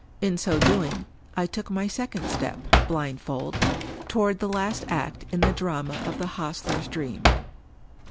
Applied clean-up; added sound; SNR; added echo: none; Drawer open or close; 0 dB; none.